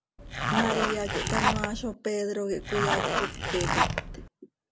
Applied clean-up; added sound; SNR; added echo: none; Zipper (clothing); -4 dB; none.